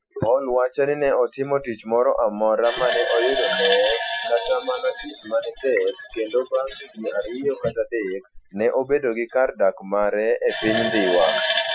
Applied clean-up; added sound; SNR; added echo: classical method Wiener filter.